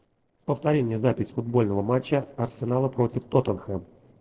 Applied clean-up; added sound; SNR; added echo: neural separator model SepFormer DNS4.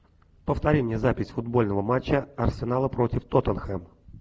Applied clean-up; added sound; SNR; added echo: none; none; none; none.